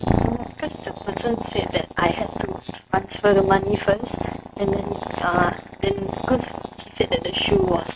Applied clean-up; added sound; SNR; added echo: neural mask model RNNoise.